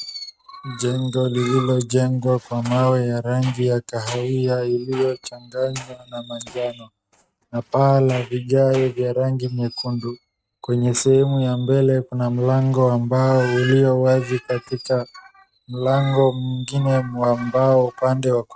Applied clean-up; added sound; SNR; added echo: neural mask model RNNoise.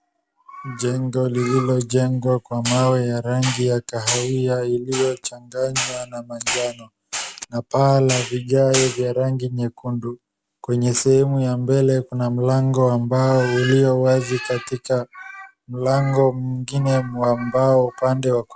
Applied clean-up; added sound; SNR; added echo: none; none; none; none.